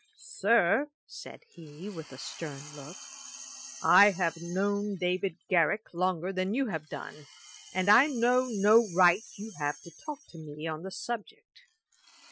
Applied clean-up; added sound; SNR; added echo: classical method Wiener filter.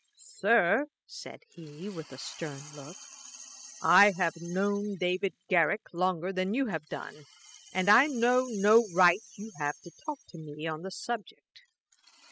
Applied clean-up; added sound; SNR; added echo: classical method spectral subtraction.